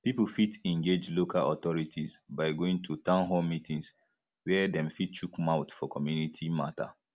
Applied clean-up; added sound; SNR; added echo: none; none; none; none.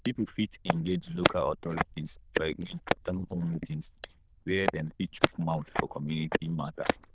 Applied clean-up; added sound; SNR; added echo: neural diffusion model UNIVERSE++.